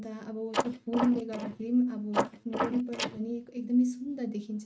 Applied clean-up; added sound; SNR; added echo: neural mask model RNNoise.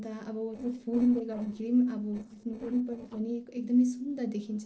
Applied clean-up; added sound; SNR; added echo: neural separator model SepFormer DNS4.